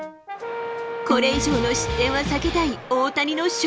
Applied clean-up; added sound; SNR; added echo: none; Bowed string instrument + Brass instrument; 7 dB; none.